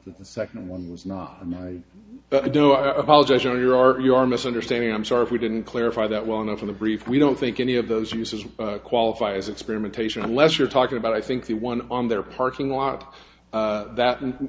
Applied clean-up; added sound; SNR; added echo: none; none; none; none.